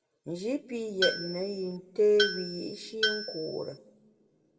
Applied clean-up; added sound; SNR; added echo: none; Tools; 2 dB; reverberation time 1.6 s.